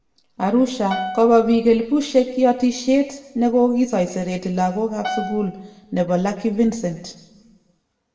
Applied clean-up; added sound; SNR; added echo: none; Piano; 11 dB; reverberation time 0.9 s.